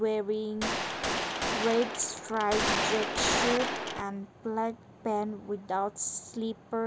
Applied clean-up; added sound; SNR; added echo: none; Gunshot, gunfire; -1 dB; none.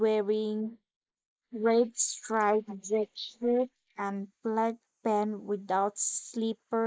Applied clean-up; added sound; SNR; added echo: neural mask model Resemble Enhance denoiser.